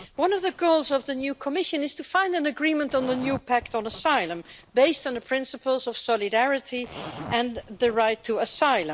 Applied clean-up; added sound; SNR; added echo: none; Zipper (clothing); 19 dB; none.